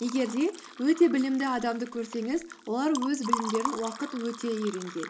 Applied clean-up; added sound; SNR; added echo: none; Liquid; 10 dB; none.